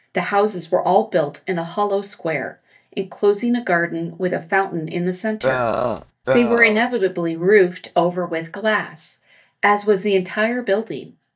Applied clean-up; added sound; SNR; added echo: neural mask model DeepFilterNet 3.